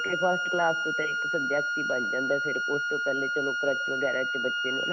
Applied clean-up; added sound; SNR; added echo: none; Wind instrument, woodwind instrument; -2 dB; none.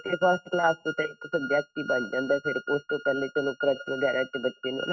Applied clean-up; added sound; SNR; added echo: neural mask model RNNoise.